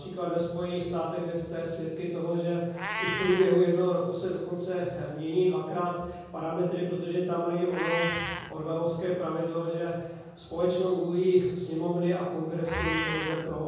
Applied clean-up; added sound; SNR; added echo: none; Meow; 11 dB; reverberation time 1.3 s.